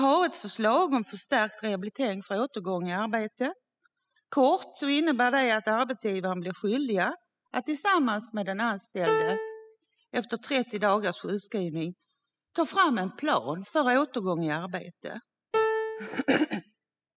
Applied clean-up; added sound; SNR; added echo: classical method spectral subtraction.